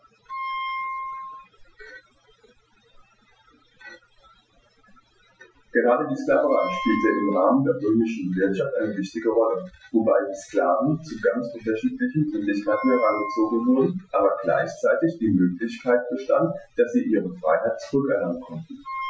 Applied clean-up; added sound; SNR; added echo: classical method Wiener filter.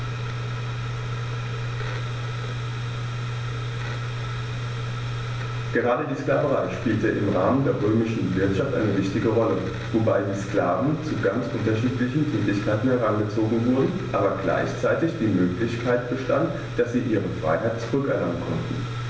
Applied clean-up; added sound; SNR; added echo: none; none; none; none.